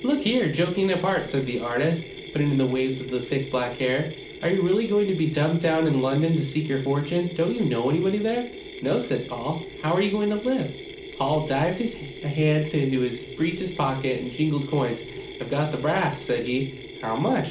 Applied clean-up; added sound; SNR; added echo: none; Mechanisms; 14 dB; reverberation time 0.4 s.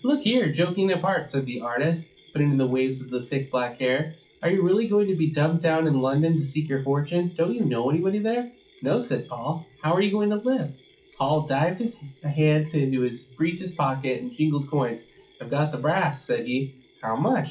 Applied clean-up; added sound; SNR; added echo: classical method WPE with log-MMSE.